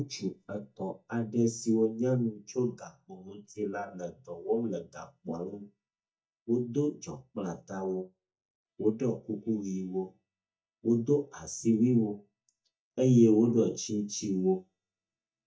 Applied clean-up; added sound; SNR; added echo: neural mask model DeepFilterNet 3.